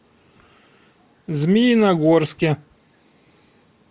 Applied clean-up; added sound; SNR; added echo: none; none; none; none.